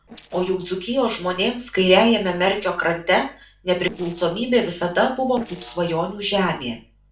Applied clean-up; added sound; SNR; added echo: neural separator model SepFormer DNS4.